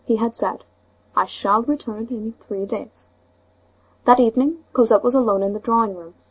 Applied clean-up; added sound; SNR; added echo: none; none; none; none.